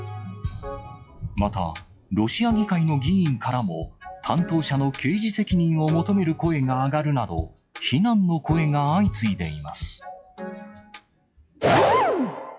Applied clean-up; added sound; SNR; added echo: classical method log-MMSE.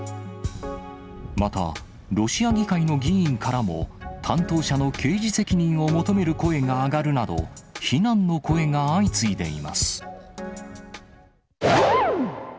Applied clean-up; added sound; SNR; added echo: none; none; none; none.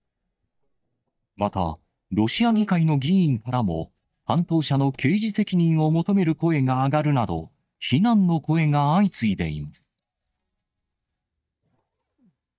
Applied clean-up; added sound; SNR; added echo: neural mask model DeepFilterNet 3.